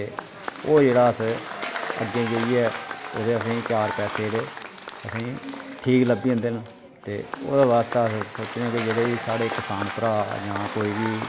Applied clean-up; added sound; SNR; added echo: none; Applause / Crowd / Cheering; 9 dB; none.